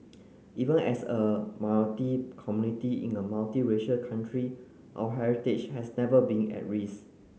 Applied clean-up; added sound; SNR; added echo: none; none; none; none.